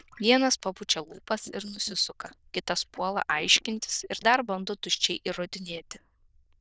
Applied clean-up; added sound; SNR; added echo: neural diffusion model UNIVERSE++.